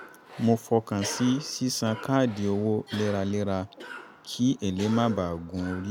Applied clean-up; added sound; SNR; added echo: none; Cough; 15 dB; none.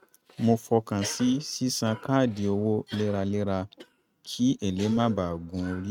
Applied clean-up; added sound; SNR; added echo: neural mask model RNNoise.